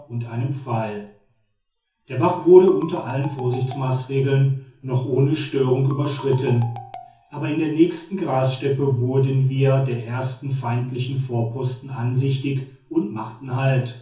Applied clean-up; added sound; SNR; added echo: none; Marimba, xylophone; 18 dB; reverberation time 0.6 s.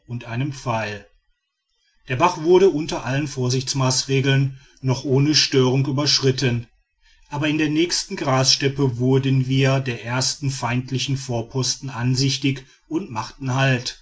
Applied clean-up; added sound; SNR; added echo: none; none; none; none.